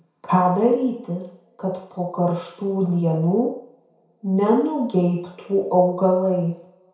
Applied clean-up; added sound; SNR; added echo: none; none; none; reverberation time 0.6 s.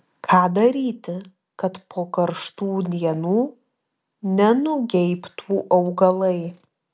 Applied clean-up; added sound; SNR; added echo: none; none; none; none.